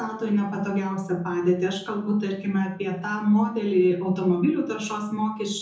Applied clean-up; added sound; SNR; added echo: none; none; none; reverberation time 0.6 s.